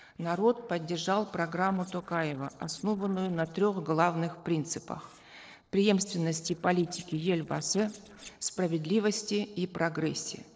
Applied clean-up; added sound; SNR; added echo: neural separator model SepFormer DNS4.